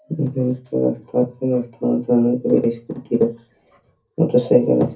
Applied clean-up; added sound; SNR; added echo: none; none; none; reverberation time 0.3 s.